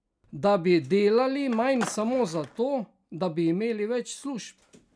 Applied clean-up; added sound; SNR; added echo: none; Skateboard; 14 dB; none.